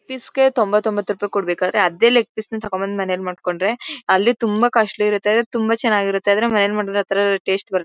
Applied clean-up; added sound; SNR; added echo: none; none; none; none.